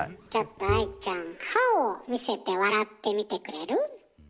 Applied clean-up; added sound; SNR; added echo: none; Bowed string instrument; 7 dB; none.